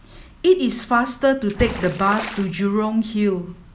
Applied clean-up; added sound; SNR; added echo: none; Water / Splash, splatter; 11 dB; none.